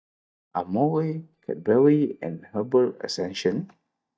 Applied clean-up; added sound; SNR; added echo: neural mask model DeepFilterNet 3.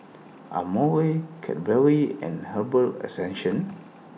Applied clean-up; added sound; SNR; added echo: none; none; none; none.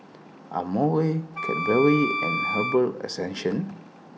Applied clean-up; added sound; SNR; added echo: none; Wind instrument, woodwind instrument; 4 dB; none.